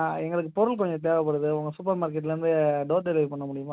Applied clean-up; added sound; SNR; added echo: none; none; none; none.